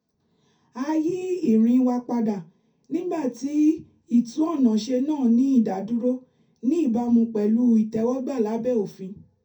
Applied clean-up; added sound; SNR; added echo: none; none; none; reverberation time 0.3 s.